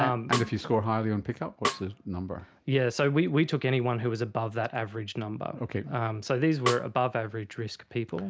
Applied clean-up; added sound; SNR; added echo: none; Snare drum; 8 dB; none.